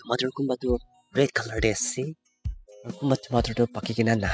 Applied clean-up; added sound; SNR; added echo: classical method spectral subtraction.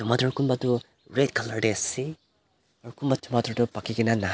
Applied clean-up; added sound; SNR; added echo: none; none; none; none.